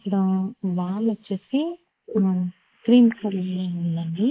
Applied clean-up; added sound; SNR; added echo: neural mask model Resemble Enhance denoiser.